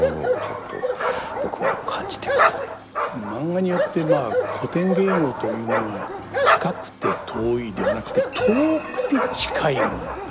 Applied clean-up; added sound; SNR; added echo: none; Bark; -1 dB; none.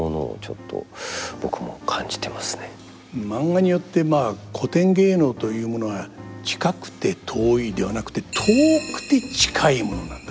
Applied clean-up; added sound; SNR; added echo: none; none; none; none.